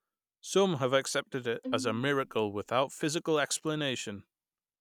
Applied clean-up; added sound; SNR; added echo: none; Bowed string instrument; 11 dB; none.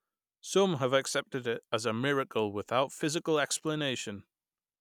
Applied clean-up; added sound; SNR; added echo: none; none; none; none.